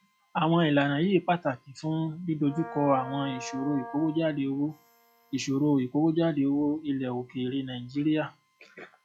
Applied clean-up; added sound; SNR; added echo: classical method log-MMSE.